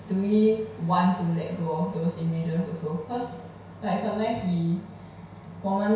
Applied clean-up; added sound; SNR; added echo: none; none; none; reverberation time 0.7 s.